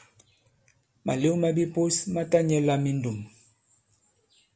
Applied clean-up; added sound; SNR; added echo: none; none; none; none.